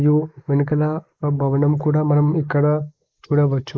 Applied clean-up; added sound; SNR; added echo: neural mask model Resemble Enhance denoiser.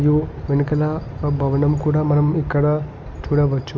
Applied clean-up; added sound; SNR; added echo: none; none; none; none.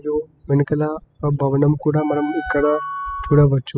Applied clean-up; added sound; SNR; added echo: classical method spectral subtraction.